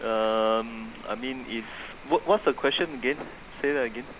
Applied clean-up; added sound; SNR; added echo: none; Rain; 17 dB; none.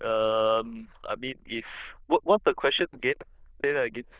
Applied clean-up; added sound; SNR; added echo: neural diffusion model UNIVERSE++.